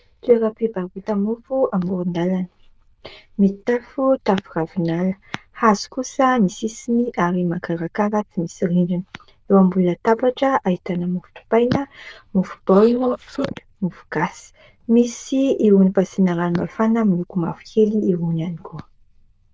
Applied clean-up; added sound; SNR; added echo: neural diffusion model UNIVERSE++.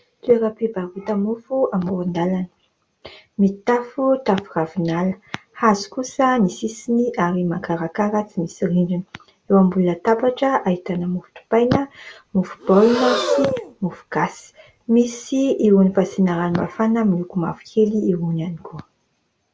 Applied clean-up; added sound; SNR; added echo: none; Breathing; 6 dB; none.